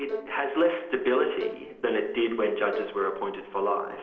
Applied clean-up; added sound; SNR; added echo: neural separator model SepFormer DNS4.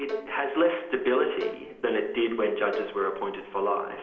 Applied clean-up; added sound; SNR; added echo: none; Bowed string instrument; 13 dB; reverberation time 0.9 s.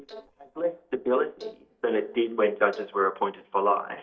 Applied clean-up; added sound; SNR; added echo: neural mask model DeepFilterNet 3.